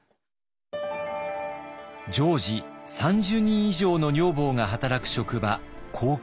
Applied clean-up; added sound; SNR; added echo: none; Walk, footsteps; 14 dB; none.